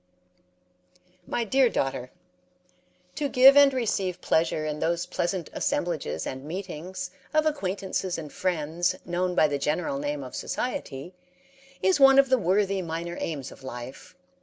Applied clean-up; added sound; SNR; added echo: none; none; none; none.